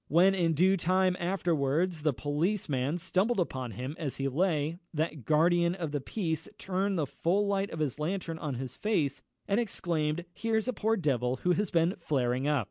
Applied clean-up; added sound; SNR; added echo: none; none; none; none.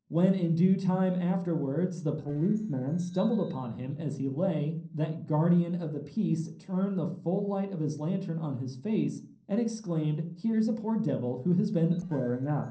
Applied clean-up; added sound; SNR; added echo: neural separator model SepFormer DNS4.